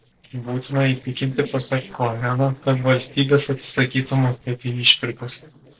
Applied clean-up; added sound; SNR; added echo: neural separator model SepFormer DNS4.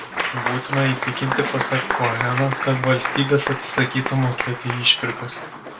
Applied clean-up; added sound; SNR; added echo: none; Applause / Crowd; 4 dB; reverberation time 0.2 s.